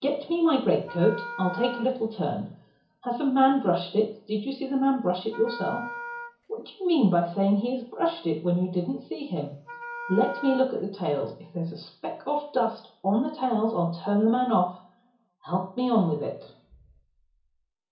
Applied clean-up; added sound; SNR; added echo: none; Wind instrument, woodwind instrument; 14 dB; reverberation time 0.7 s.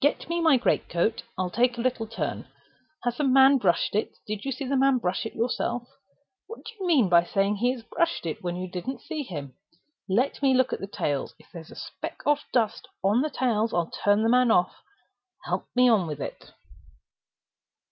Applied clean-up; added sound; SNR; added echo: none; none; none; none.